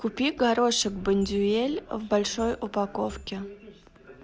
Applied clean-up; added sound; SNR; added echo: none; Marimba, xylophone / Wood; 18 dB; none.